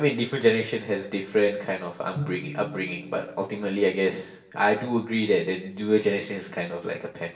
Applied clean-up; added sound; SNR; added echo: none; Bowed string instrument; 13 dB; reverberation time 0.7 s.